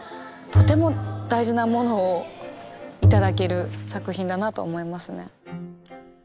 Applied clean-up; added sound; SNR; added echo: none; Bowed string instrument; -2 dB; none.